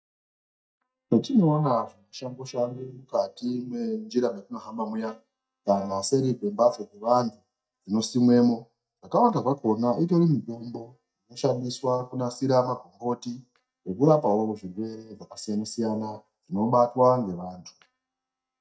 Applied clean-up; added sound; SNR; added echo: neural mask model DeepFilterNet 3.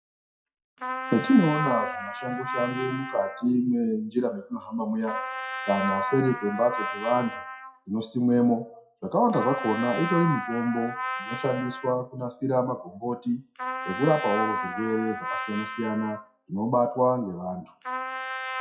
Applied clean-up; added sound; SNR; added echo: classical method WPE with log-MMSE.